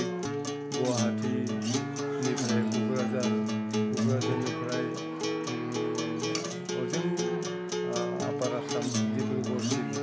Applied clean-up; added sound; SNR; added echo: none; Acoustic guitar; -5 dB; none.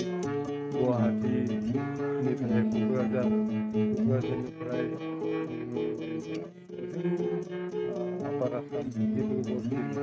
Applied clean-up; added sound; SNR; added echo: neural mask model RNNoise.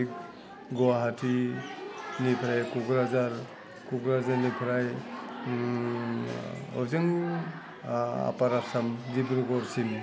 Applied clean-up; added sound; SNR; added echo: none; none; none; none.